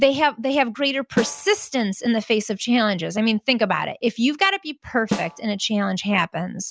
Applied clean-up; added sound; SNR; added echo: none; Snare drum; 11 dB; none.